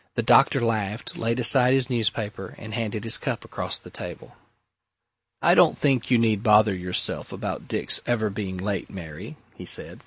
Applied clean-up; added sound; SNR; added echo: none; none; none; none.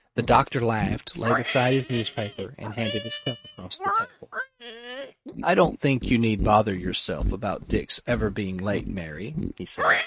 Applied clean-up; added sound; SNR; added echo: neural mask model RNNoise.